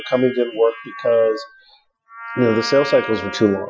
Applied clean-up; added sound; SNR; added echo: classical method Wiener filter.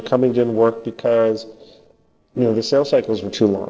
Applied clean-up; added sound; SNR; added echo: neural separator model SepFormer DNS4.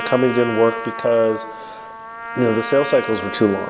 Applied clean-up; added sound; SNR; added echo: none; Trumpet; 10 dB; none.